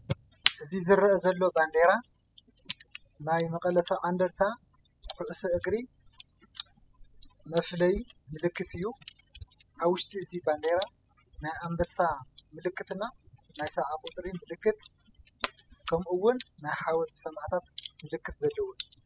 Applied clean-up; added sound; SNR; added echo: classical method spectral subtraction.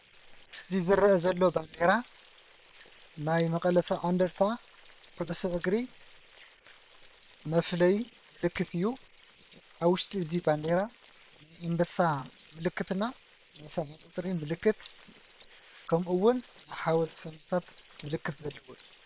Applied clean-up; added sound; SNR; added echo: neural separator model SepFormer WHAM!.